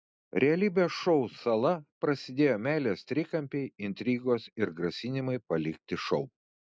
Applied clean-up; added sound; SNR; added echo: none; none; none; none.